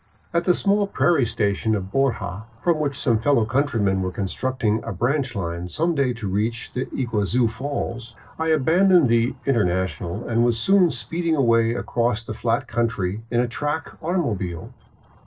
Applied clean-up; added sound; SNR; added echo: neural separator model SepFormer DNS4.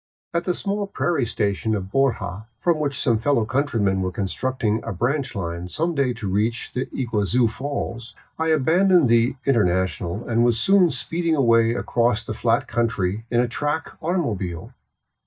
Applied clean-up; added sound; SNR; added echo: neural mask model DeepFilterNet 3.